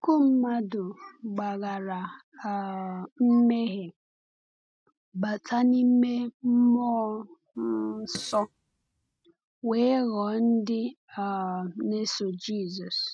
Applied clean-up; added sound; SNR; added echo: neural mask model RNNoise.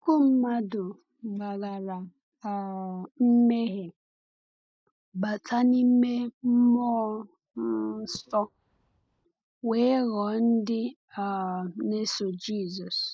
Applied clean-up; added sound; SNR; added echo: neural mask model DeepFilterNet 3.